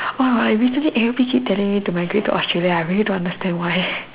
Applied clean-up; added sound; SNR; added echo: none; none; none; none.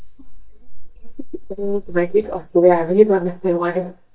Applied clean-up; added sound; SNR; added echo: neural mask model DeepFilterNet 3.